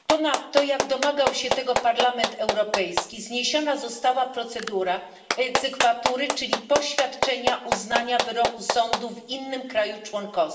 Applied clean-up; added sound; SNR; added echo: none; Clapping; 4 dB; reverberation time 1.3 s.